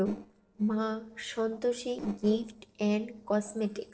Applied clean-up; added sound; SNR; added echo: neural separator model SepFormer DNS4.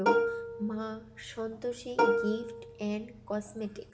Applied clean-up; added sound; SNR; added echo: none; Plucked string instrument; -4 dB; reverberation time 0.6 s.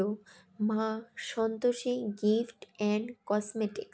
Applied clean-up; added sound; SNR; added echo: none; none; none; none.